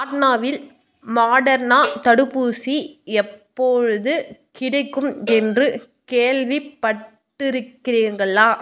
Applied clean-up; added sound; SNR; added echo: none; Cowbell; 17 dB; none.